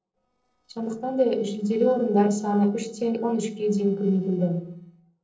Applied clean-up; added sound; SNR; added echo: neural separator model SepFormer DNS4.